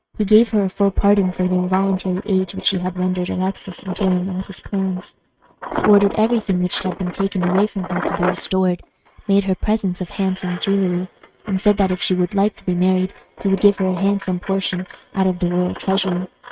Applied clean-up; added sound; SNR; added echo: neural mask model RNNoise.